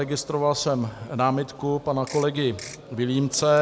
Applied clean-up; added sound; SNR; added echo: none; Ratchet, pawl / Percussion; 17 dB; none.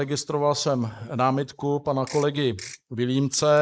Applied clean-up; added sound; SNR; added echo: neural mask model Resemble Enhance denoiser.